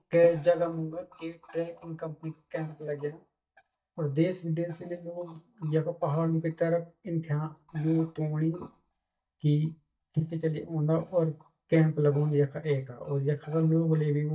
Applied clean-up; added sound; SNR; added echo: neural mask model DeepFilterNet 3.